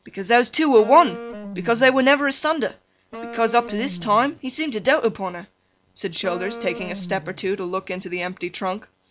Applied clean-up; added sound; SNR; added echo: none; Wind instrument, woodwind instrument; 14 dB; none.